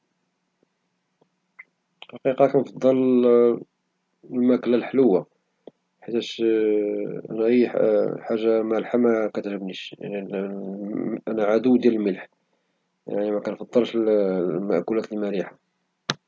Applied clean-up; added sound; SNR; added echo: none; none; none; none.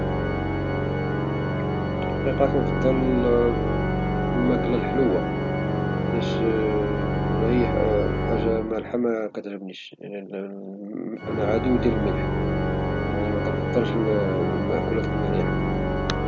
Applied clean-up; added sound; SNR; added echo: none; Organ; -2 dB; none.